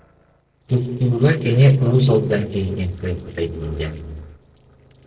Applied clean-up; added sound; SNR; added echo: neural separator model SepFormer DNS4.